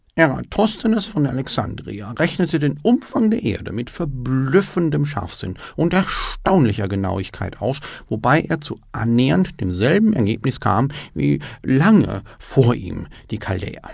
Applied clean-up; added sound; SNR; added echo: none; none; none; none.